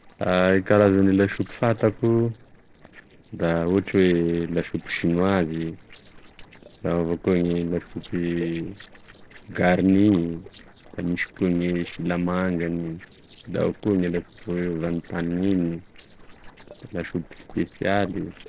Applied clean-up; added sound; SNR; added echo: neural separator model SepFormer DNS4.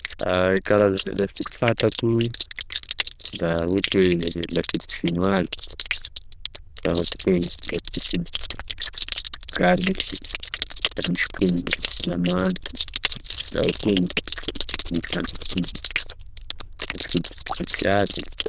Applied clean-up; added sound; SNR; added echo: neural diffusion model UNIVERSE++.